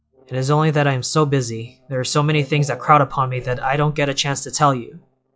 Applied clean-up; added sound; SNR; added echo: classical method log-MMSE.